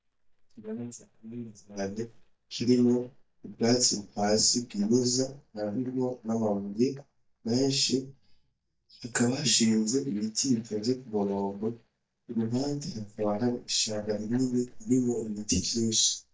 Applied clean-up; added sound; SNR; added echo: neural mask model DeepFilterNet 3.